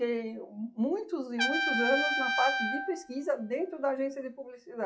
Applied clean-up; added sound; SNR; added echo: classical method log-MMSE.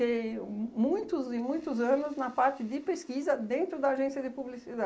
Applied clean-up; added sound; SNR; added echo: neural mask model Resemble Enhance denoiser.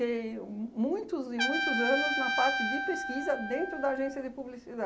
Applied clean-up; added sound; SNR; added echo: none; Trumpet; 2 dB; none.